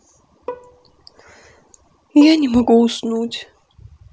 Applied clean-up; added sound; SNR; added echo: none; Bowed string instrument; 19 dB; none.